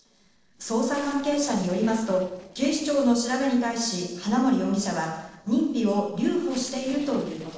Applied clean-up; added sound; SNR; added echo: neural separator model SepFormer DNS4.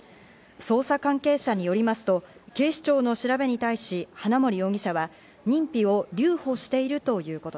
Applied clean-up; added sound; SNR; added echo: none; none; none; none.